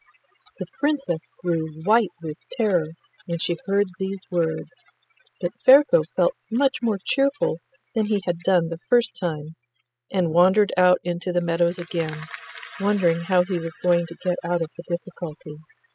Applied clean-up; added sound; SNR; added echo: classical method spectral subtraction.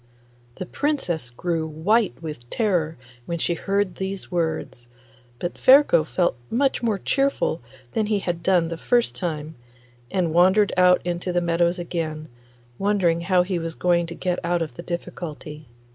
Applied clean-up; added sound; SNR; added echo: none; none; none; none.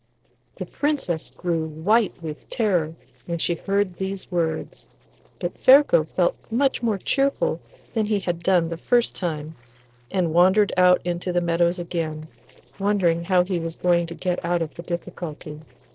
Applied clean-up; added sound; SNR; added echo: neural separator model SepFormer DNS4.